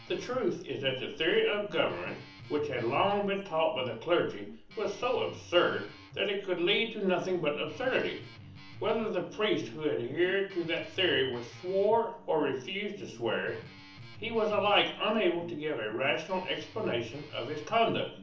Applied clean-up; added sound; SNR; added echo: none; Guitar; 19 dB; reverberation time 0.7 s.